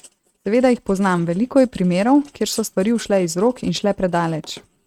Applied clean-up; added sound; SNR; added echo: neural mask model RNNoise.